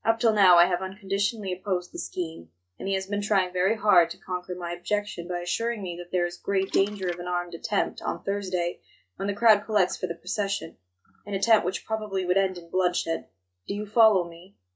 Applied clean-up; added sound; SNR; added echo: classical method log-MMSE.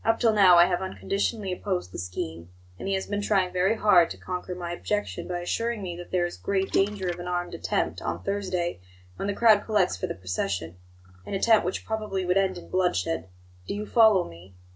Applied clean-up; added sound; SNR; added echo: none; Splash, splatter; 13 dB; none.